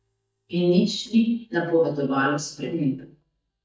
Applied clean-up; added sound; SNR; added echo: neural mask model DeepFilterNet 3.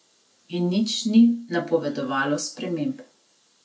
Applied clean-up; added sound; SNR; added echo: none; none; none; none.